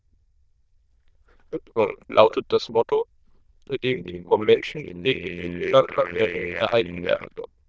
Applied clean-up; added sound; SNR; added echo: neural diffusion model UNIVERSE++.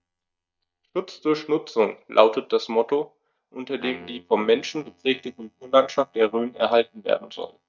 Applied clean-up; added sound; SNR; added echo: neural mask model DeepFilterNet 3.